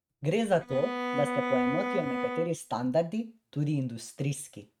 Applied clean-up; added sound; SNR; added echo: neural mask model RNNoise.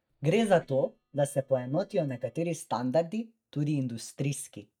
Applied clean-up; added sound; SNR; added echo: neural mask model DeepFilterNet 3.